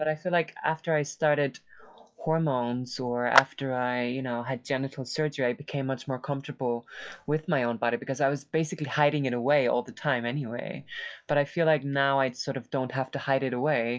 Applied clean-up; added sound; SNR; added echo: classical method log-MMSE.